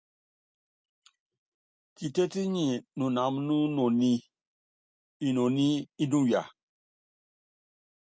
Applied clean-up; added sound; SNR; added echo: none; none; none; none.